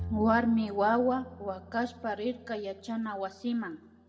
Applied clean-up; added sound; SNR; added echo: none; Bowed string instrument; 15 dB; reverberation time 1.5 s.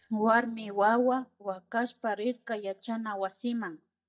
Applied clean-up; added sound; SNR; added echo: neural mask model DeepFilterNet 3.